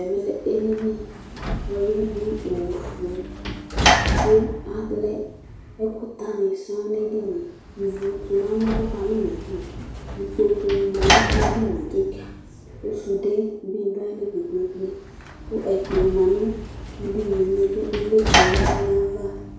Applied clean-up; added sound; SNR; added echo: none; Sliding door / Slam; 2 dB; reverberation time 0.5 s.